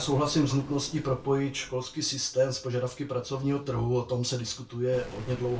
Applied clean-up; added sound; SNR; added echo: none; Explosion; 19 dB; reverberation time 0.3 s.